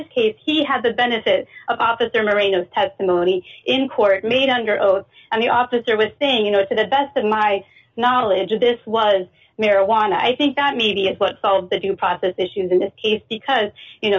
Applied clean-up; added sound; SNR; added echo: none; none; none; none.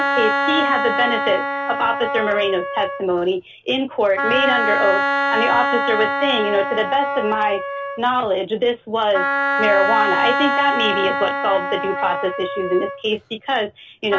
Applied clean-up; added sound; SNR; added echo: none; Wind instrument, woodwind instrument; 1 dB; none.